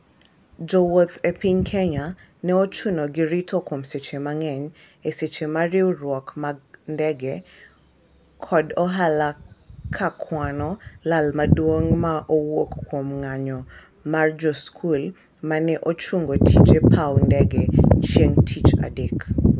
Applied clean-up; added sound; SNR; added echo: none; none; none; none.